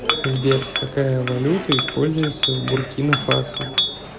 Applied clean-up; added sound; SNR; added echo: none; Chink, clink; 3 dB; none.